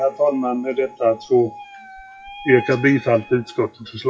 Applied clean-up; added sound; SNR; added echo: classical method WPE with log-MMSE.